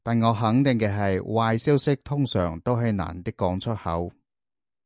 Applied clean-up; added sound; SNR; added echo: none; none; none; none.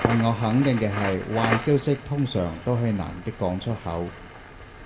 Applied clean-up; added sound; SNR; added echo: none; Crackle; 8 dB; reverberation time 1.3 s.